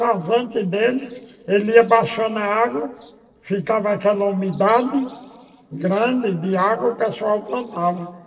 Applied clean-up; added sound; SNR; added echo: neural separator model SepFormer DNS4.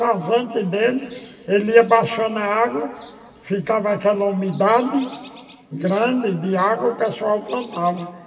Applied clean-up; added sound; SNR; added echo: none; Bird; 16 dB; reverberation time 1.9 s.